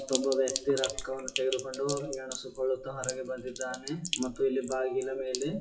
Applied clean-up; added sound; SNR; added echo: classical method WPE with log-MMSE.